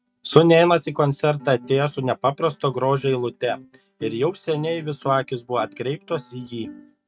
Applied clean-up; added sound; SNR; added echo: neural mask model RNNoise.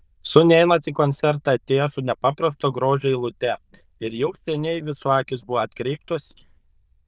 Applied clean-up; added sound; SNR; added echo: neural diffusion model UNIVERSE++.